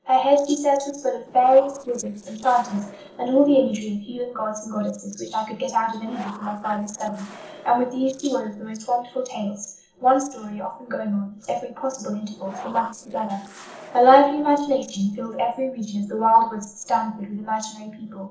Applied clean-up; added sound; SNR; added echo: neural separator model SepFormer DNS4.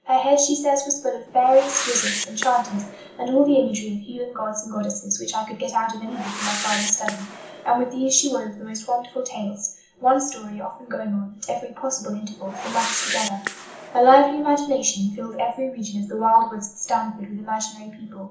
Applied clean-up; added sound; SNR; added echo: none; Whoosh, swoosh, swish; 9 dB; reverberation time 0.7 s.